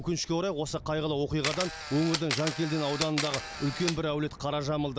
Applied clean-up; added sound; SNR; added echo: none; Camera; 5 dB; none.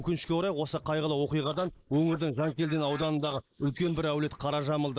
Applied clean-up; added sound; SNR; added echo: neural mask model Resemble Enhance denoiser.